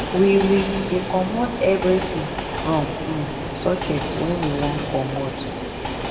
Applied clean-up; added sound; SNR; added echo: none; Train; 5 dB; reverberation time 1.5 s.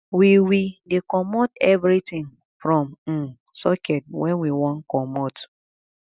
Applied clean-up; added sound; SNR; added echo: none; none; none; none.